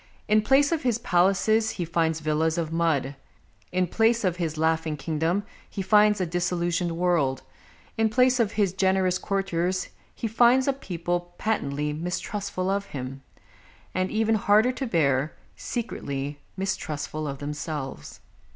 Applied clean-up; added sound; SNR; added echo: none; none; none; none.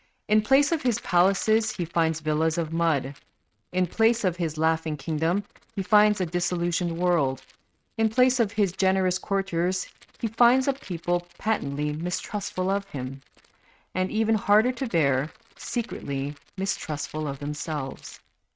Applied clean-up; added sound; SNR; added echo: neural mask model RNNoise.